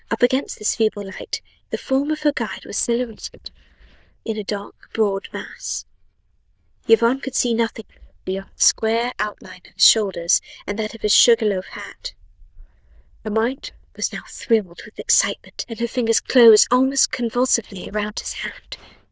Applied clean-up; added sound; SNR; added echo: neural diffusion model UNIVERSE++.